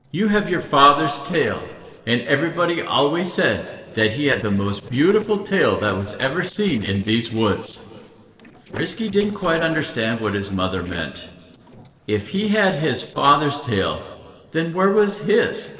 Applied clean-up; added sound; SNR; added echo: neural separator model SepFormer DNS4.